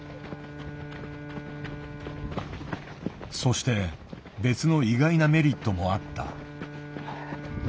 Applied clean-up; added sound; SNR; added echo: none; Bowed string instrument; 14 dB; none.